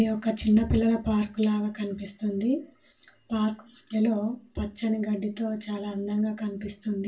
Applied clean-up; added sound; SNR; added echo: none; none; none; reverberation time 0.2 s.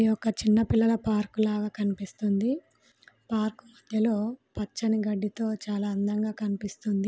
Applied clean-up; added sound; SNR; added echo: none; none; none; none.